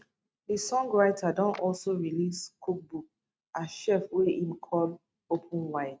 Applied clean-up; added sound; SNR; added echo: neural mask model RNNoise.